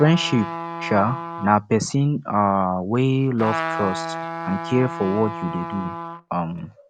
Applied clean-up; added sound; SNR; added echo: none; Trumpet; 9 dB; none.